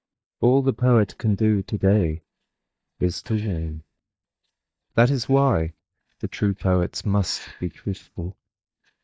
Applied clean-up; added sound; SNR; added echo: neural mask model DeepFilterNet 3.